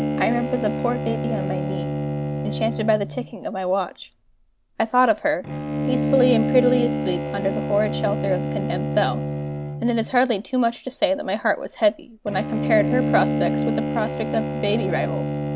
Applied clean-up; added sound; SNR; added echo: none; Bowed string instrument; 2 dB; none.